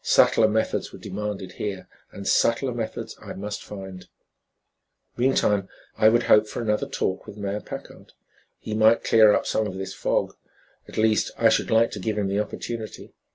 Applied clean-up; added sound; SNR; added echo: none; none; none; none.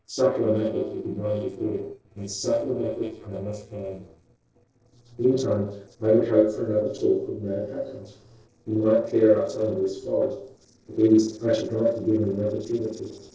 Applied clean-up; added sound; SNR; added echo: neural separator model SepFormer DNS4.